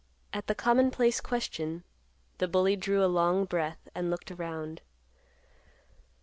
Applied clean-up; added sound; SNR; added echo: none; none; none; none.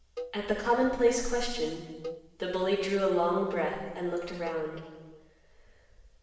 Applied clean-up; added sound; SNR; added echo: none; Cowbell; 16 dB; reverberation time 1.0 s.